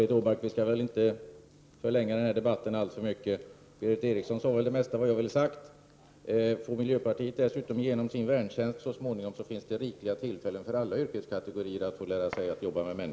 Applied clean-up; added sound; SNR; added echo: none; none; none; none.